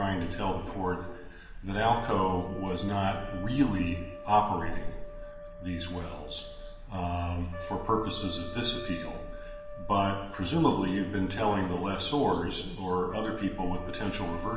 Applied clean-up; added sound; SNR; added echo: none; Trumpet; 14 dB; reverberation time 1.1 s.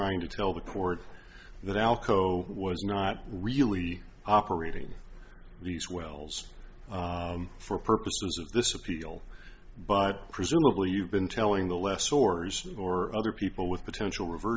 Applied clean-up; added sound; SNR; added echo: none; none; none; none.